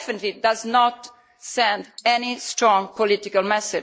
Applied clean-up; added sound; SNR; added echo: neural mask model Resemble Enhance denoiser.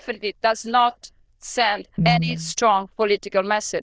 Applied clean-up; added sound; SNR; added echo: neural diffusion model UNIVERSE++.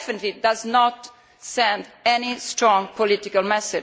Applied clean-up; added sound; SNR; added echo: none; none; none; none.